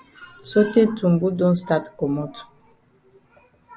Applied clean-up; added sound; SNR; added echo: none; none; none; none.